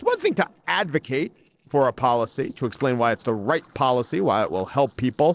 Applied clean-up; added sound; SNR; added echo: neural separator model SepFormer DNS4.